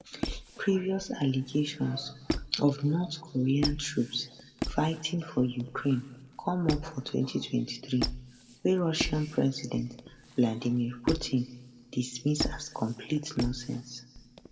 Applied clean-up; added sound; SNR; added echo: none; Squeak; 9 dB; reverberation time 1.3 s.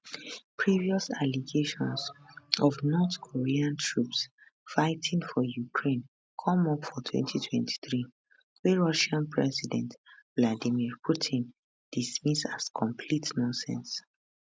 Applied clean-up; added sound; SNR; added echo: none; none; none; none.